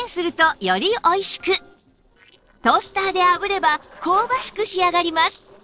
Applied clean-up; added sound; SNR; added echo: neural separator model SepFormer DNS4.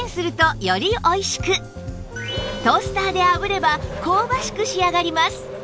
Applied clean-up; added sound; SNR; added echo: none; Race car, auto racing / Accelerating, revving, vroom; 13 dB; none.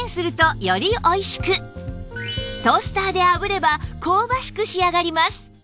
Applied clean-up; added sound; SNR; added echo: none; none; none; none.